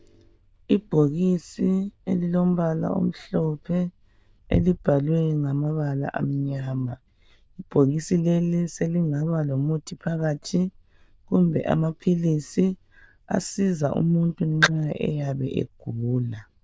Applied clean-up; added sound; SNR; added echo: neural diffusion model UNIVERSE++.